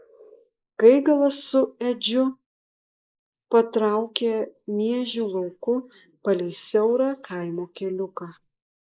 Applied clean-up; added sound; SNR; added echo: neural mask model Resemble Enhance denoiser.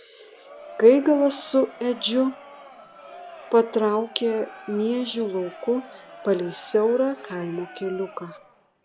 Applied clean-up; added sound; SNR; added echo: none; Crowd; 19 dB; none.